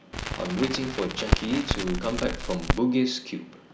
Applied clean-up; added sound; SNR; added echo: none; Crackle; 0 dB; none.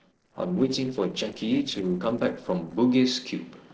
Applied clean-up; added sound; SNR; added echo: neural separator model SepFormer DNS4.